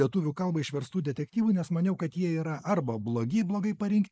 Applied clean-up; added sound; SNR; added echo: neural mask model Resemble Enhance denoiser.